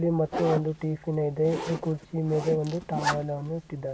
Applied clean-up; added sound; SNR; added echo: none; Zipper (clothing); 8 dB; none.